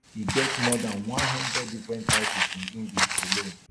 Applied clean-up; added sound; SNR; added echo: none; Walk, footsteps + Coin (dropping); -5 dB; none.